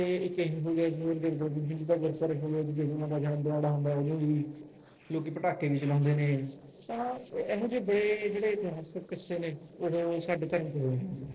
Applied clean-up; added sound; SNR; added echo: neural separator model SepFormer DNS4.